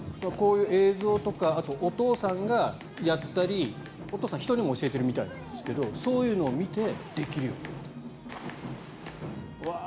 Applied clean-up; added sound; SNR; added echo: none; Waves, surf; 19 dB; none.